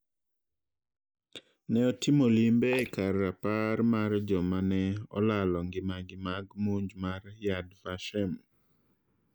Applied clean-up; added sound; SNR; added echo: neural mask model DeepFilterNet 3.